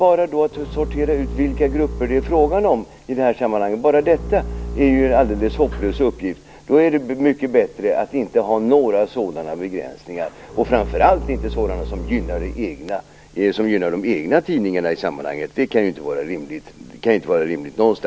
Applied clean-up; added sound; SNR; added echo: none; Bowed string instrument; 9 dB; none.